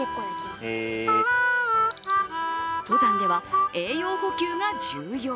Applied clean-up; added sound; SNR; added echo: none; Harmonica; -5 dB; none.